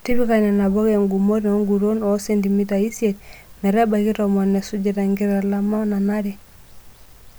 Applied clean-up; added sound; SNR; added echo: none; none; none; none.